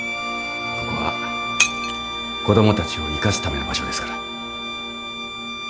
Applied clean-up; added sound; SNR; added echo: none; Shatter + Bowed string instrument; 3 dB; none.